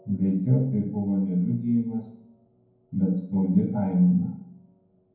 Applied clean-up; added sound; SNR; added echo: none; none; none; reverberation time 0.9 s.